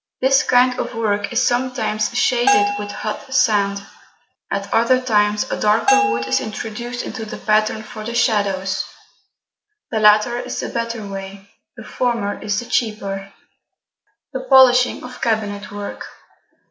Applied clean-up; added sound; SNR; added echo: none; Bell; 2 dB; none.